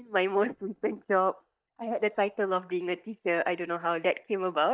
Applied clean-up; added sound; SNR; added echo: neural mask model DeepFilterNet 3.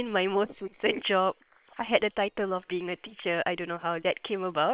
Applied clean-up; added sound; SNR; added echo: neural separator model SepFormer WHAM!.